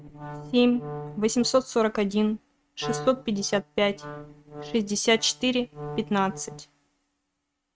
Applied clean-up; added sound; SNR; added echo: neural mask model RNNoise.